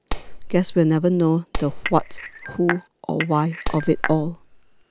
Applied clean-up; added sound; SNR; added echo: none; Clapping + Cutlery, silverware / Dishes, pots, and pans / Chink, clink; 6 dB; none.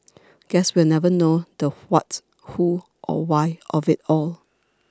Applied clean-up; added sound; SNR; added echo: none; none; none; none.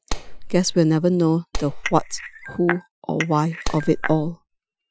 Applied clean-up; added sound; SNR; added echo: classical method Wiener filter.